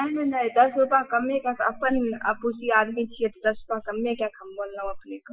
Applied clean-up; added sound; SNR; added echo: classical method Wiener filter.